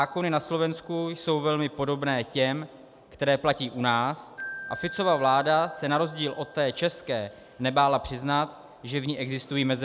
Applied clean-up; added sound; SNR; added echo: none; Wind chime; 20 dB; none.